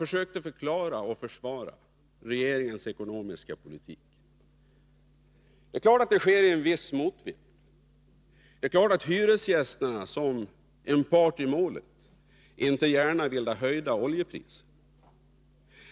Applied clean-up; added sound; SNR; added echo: none; none; none; none.